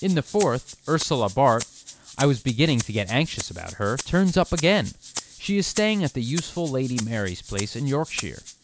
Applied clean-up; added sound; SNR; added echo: none; Rattle (instrument); 14 dB; none.